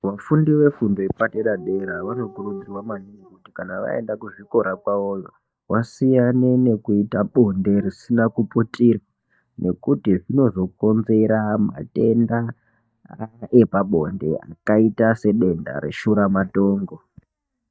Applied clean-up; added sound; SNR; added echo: neural mask model DeepFilterNet 3.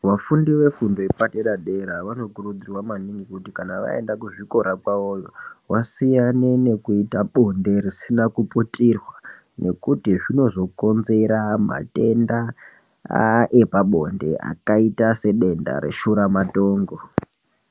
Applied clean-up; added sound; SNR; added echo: none; none; none; none.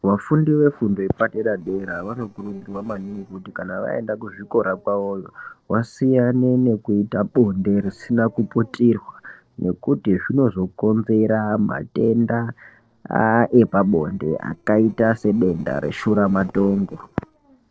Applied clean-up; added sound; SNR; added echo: neural separator model SepFormer DNS4.